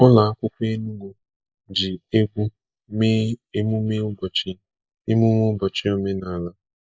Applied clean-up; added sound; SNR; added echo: neural mask model Resemble Enhance denoiser.